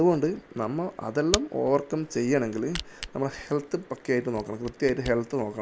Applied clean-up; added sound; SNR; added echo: none; Camera; 13 dB; none.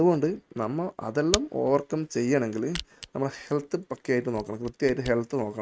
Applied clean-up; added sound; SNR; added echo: neural mask model RNNoise.